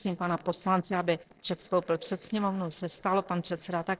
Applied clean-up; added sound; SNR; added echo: neural separator model SepFormer DNS4.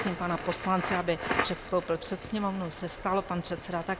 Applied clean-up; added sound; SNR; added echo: none; Crackle; 6 dB; none.